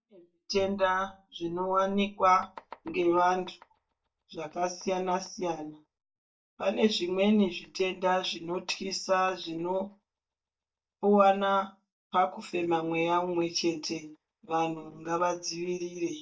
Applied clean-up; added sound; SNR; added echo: neural mask model DeepFilterNet 3.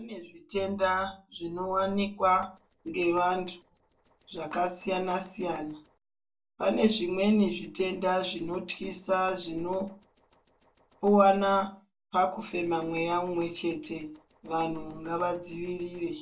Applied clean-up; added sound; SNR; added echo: neural separator model SepFormer DNS4.